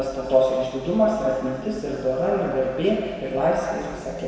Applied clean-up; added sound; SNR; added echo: none; none; none; reverberation time 2.1 s.